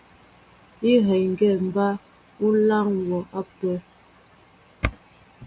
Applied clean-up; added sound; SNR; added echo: none; none; none; none.